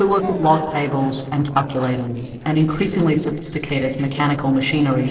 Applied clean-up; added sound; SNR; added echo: neural separator model SepFormer DNS4.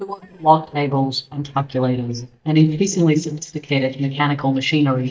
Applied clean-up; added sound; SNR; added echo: neural mask model DeepFilterNet 3.